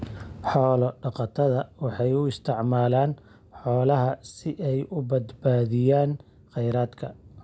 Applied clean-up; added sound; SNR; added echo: none; none; none; none.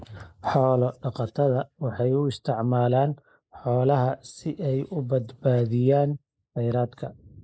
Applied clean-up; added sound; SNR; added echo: neural mask model Resemble Enhance denoiser.